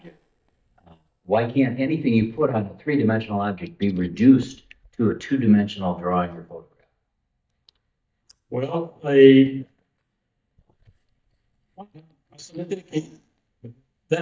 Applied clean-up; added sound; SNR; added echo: neural mask model DeepFilterNet 3.